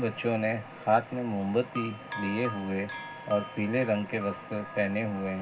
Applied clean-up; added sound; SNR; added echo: none; Bell; 13 dB; reverberation time 0.4 s.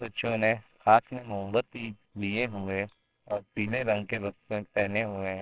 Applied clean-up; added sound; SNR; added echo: neural separator model SepFormer WHAMR!.